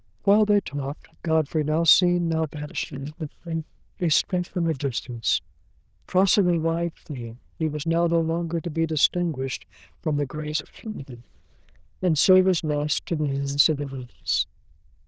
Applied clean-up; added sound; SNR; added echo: neural diffusion model UNIVERSE++.